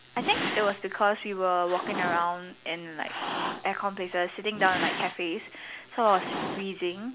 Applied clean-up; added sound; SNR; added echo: none; Cat; 7 dB; none.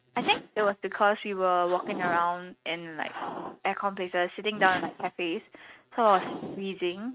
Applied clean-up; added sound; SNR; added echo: neural mask model RNNoise.